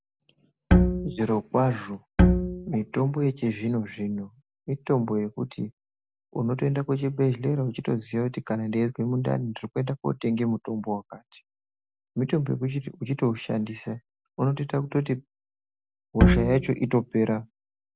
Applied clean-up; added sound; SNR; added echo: none; Bowed string instrument; -5 dB; none.